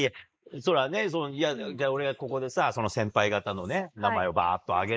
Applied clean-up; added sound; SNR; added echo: neural mask model Resemble Enhance denoiser.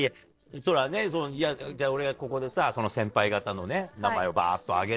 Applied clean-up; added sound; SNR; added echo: neural separator model SepFormer DNS4.